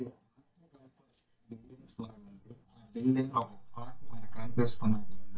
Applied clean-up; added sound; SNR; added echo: neural mask model DeepFilterNet 3.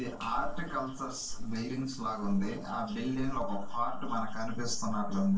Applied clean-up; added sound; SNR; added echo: neural separator model SepFormer DNS4.